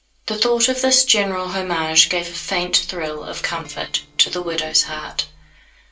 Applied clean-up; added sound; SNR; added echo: neural separator model SepFormer DNS4.